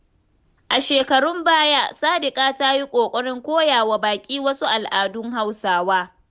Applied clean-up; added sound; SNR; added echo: none; none; none; none.